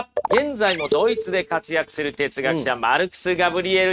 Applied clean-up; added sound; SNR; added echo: neural mask model RNNoise.